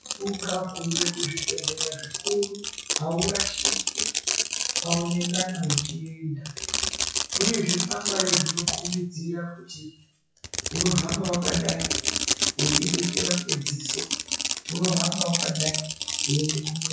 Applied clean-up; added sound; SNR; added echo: classical method WPE with log-MMSE.